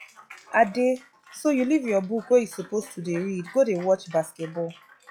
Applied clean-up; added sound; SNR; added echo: classical method log-MMSE.